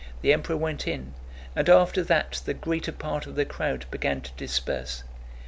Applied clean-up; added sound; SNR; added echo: none; Mechanical fan; 12 dB; none.